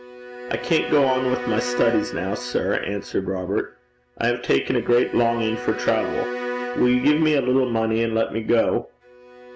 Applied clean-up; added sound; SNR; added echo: none; Bowed string instrument; 11 dB; none.